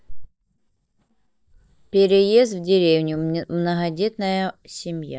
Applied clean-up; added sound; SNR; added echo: neural mask model DeepFilterNet 3.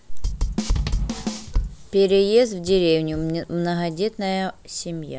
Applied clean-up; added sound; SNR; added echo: none; Drum / Drum kit; 1 dB; none.